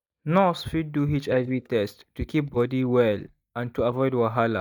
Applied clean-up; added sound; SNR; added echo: neural mask model DeepFilterNet 3.